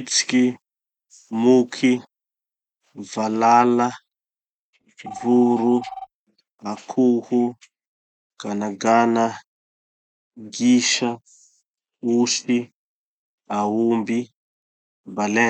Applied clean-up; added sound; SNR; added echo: neural mask model RNNoise.